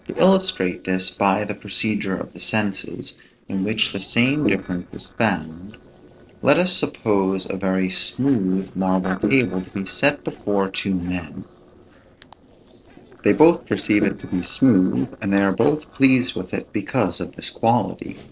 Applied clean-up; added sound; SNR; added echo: neural separator model SepFormer DNS4.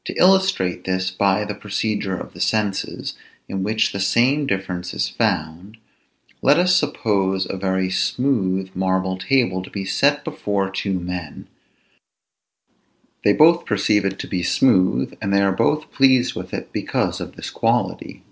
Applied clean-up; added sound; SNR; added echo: none; none; none; none.